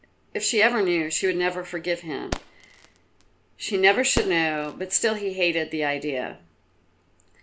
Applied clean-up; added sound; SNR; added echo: none; Fireworks; 11 dB; none.